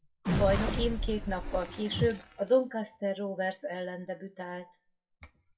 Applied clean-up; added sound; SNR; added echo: classical method WPE with log-MMSE.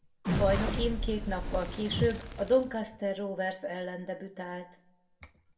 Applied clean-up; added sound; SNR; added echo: none; Crackle; 1 dB; reverberation time 0.6 s.